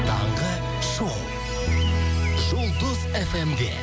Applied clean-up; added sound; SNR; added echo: none; Alarm / Car; 17 dB; none.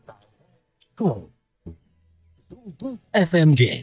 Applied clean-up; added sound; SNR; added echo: neural mask model DeepFilterNet 3.